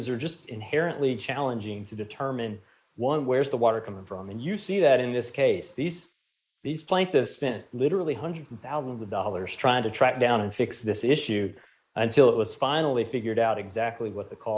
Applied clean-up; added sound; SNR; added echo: neural mask model Resemble Enhance denoiser.